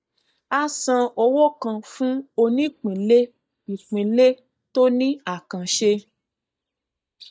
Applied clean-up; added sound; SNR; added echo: neural mask model DeepFilterNet 3.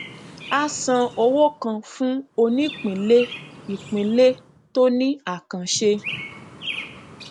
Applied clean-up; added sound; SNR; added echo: none; Chirp, tweet; 16 dB; none.